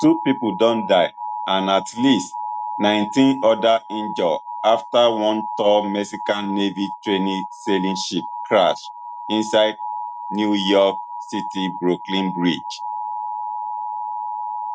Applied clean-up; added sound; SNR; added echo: neural mask model RNNoise.